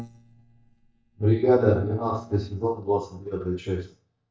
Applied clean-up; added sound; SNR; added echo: neural mask model DeepFilterNet 3.